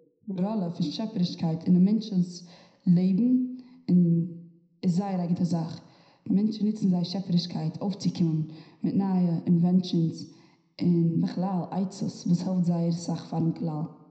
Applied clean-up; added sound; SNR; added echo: none; none; none; reverberation time 0.8 s.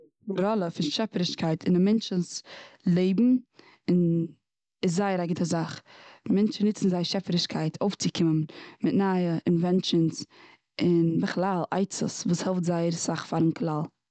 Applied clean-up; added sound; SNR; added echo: none; none; none; none.